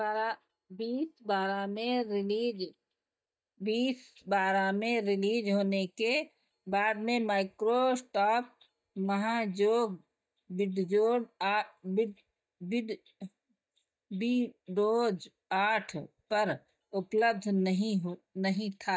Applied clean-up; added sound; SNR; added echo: neural mask model DeepFilterNet 3.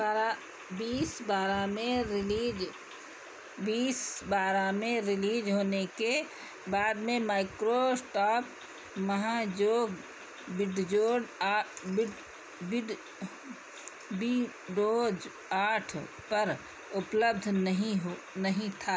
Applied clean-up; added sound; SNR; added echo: none; none; none; none.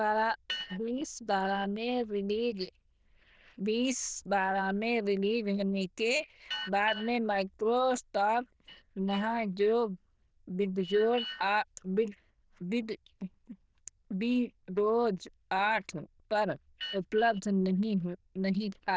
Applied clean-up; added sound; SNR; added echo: neural diffusion model UNIVERSE++.